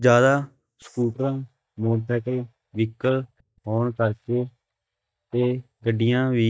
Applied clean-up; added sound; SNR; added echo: neural mask model DeepFilterNet 3.